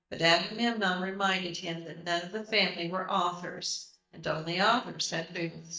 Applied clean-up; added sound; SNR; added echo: neural mask model DeepFilterNet 3.